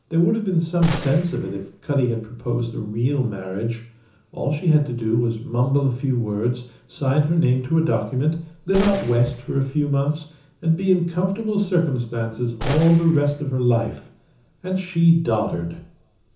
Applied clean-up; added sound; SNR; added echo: none; Gunshot, gunfire; 11 dB; reverberation time 0.7 s.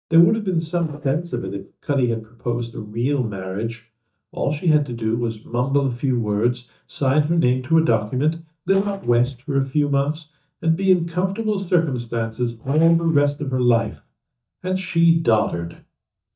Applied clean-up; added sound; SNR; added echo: neural mask model DeepFilterNet 3.